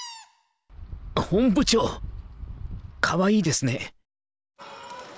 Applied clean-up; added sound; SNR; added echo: none; Wind; 11 dB; none.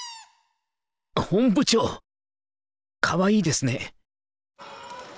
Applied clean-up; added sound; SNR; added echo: none; none; none; none.